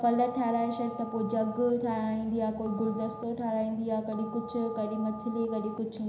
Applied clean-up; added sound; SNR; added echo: none; Telephone; 16 dB; reverberation time 0.9 s.